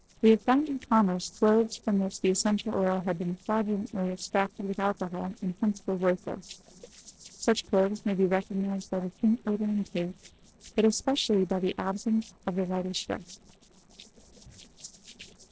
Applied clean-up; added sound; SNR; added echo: neural separator model SepFormer DNS4.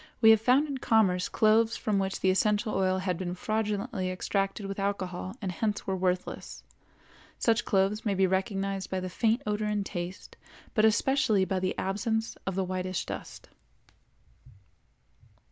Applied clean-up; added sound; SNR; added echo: none; none; none; none.